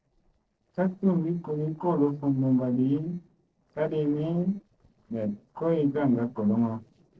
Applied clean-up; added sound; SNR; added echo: neural separator model SepFormer DNS4.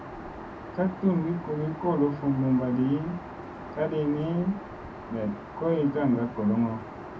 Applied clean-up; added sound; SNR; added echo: none; Aircraft; 12 dB; reverberation time 0.3 s.